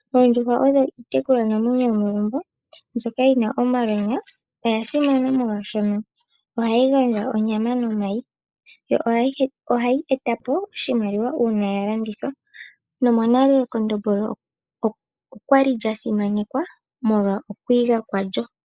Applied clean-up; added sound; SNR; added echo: neural mask model Resemble Enhance denoiser.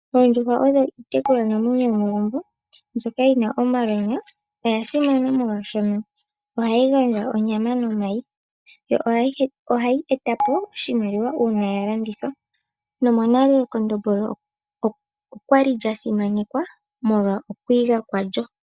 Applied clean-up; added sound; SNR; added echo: neural mask model DeepFilterNet 3.